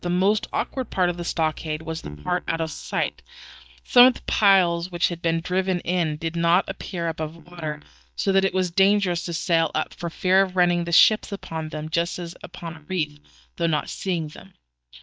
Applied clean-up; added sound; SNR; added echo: neural mask model DeepFilterNet 3.